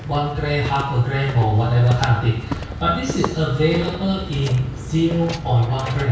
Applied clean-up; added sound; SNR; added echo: none; Walk, footsteps; 12 dB; reverberation time 0.6 s.